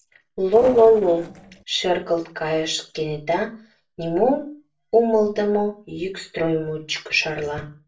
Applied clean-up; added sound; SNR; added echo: neural separator model SepFormer DNS4.